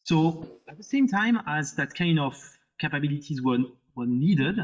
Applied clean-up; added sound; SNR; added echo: neural mask model DeepFilterNet 3.